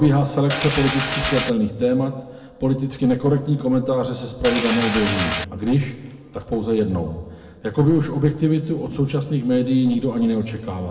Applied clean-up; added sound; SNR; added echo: none; Mechanisms; 1 dB; reverberation time 0.8 s.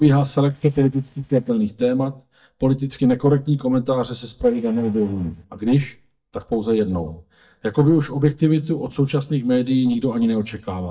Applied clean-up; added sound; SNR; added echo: neural mask model DeepFilterNet 3.